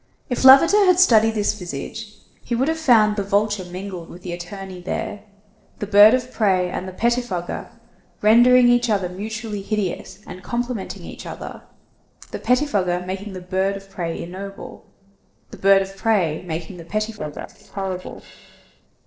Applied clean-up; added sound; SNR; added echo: neural separator model SepFormer DNS4.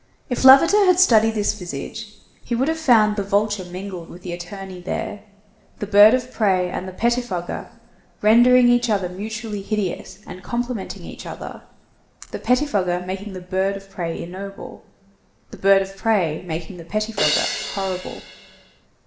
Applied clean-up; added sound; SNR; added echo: none; Crash cymbal; 6 dB; reverberation time 2.0 s.